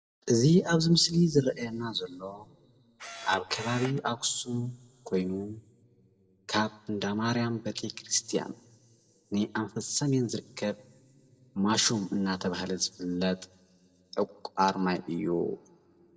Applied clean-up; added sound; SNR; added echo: none; Camera; 11 dB; reverberation time 1.9 s.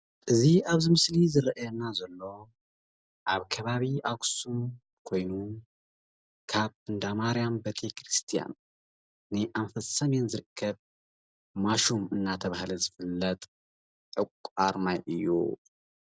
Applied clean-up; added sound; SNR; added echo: none; none; none; none.